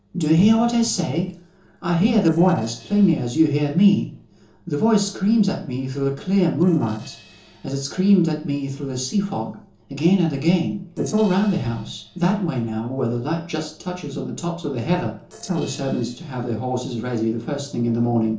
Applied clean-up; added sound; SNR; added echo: neural separator model SepFormer DNS4.